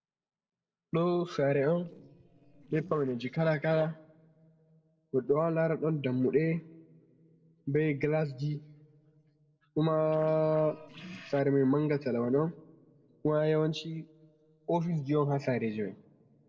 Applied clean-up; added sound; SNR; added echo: neural separator model SepFormer DNS4.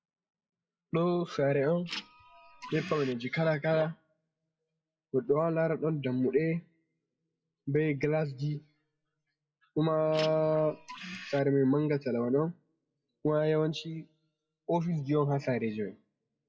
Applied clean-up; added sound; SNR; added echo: classical method WPE with log-MMSE.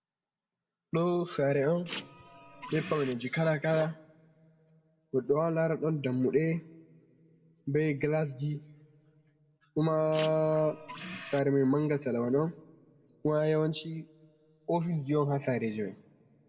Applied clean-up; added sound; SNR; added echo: none; Printer; 12 dB; reverberation time 0.7 s.